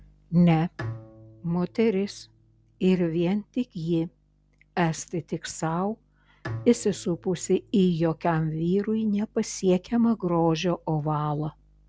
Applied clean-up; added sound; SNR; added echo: none; Bowed string instrument; 18 dB; none.